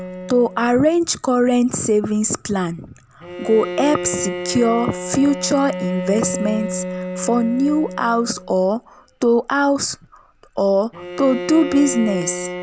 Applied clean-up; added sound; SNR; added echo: none; Bowed string instrument; 10 dB; none.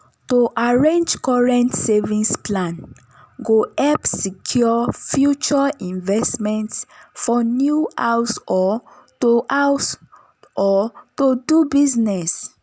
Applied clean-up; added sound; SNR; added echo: none; none; none; none.